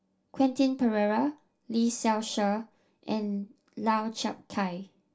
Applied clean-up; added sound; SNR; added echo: none; none; none; reverberation time 0.2 s.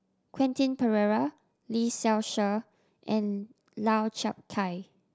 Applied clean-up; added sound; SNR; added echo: none; none; none; none.